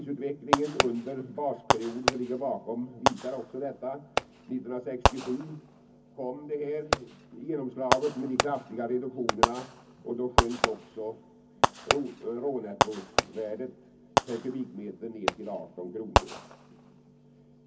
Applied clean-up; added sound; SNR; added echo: none; Fireworks; -4 dB; reverberation time 0.3 s.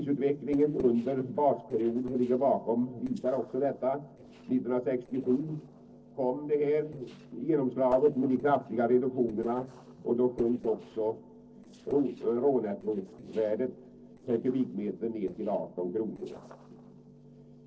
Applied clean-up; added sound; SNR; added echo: neural separator model SepFormer DNS4.